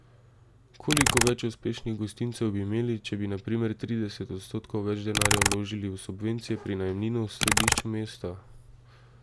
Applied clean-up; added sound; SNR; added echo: none; Computer keyboard; -2 dB; none.